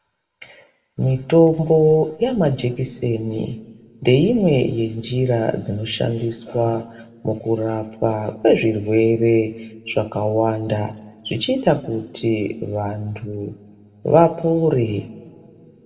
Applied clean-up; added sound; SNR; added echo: none; none; none; reverberation time 1.3 s.